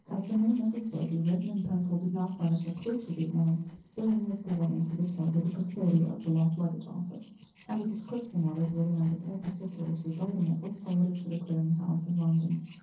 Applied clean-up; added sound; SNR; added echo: neural separator model SepFormer DNS4.